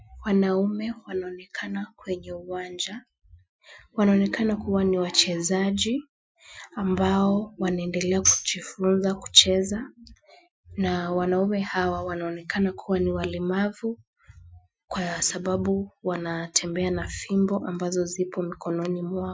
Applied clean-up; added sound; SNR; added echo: classical method Wiener filter.